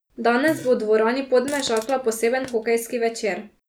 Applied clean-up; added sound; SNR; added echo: none; Fart; 20 dB; none.